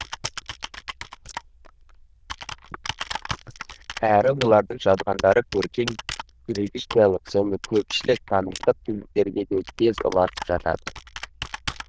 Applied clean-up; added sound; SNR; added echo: neural diffusion model UNIVERSE++.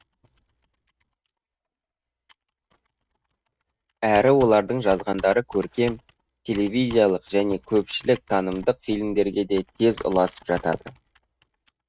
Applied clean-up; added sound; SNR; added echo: neural mask model RNNoise.